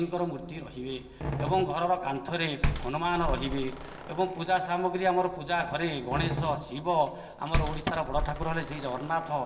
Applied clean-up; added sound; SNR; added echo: none; Slam; 5 dB; reverberation time 2.1 s.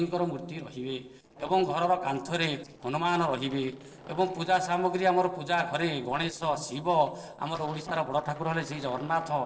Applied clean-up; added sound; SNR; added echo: neural separator model SepFormer DNS4.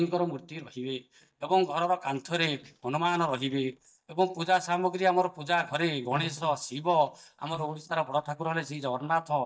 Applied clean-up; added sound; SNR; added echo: neural mask model DeepFilterNet 3.